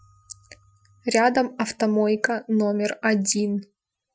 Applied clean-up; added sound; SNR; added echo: classical method Wiener filter.